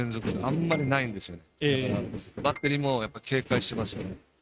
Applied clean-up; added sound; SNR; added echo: neural mask model RNNoise.